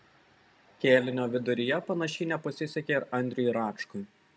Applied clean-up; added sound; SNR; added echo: none; none; none; none.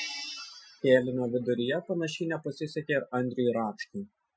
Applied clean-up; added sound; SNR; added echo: classical method Wiener filter.